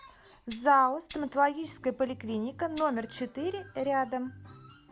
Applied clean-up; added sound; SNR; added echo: none; Tambourine; 10 dB; none.